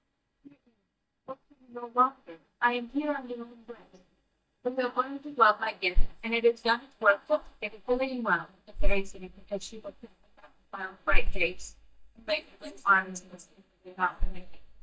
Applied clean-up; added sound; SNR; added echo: neural mask model DeepFilterNet 3.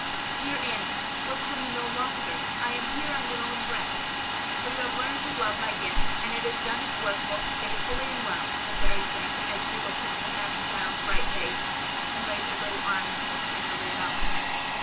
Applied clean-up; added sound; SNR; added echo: none; Domestic sounds, home sounds; -1 dB; reverberation time 0.2 s.